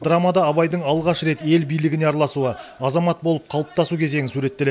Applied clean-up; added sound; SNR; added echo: none; none; none; none.